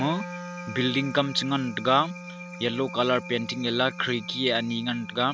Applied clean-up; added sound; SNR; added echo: none; Wind instrument, woodwind instrument; 13 dB; none.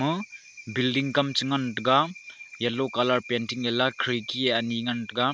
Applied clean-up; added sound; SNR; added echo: none; none; none; none.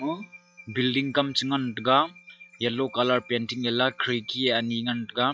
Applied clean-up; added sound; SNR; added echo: classical method log-MMSE.